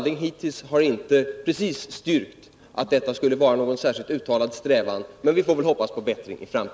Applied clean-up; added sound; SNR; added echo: none; none; none; none.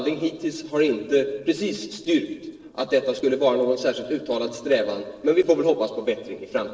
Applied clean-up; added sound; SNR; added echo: neural separator model SepFormer DNS4.